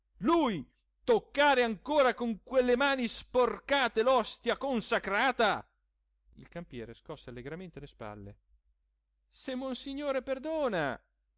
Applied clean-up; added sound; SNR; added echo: none; none; none; none.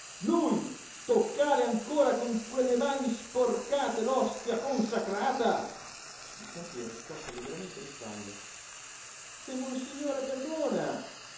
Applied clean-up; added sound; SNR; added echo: none; Frying (food); 14 dB; reverberation time 2.8 s.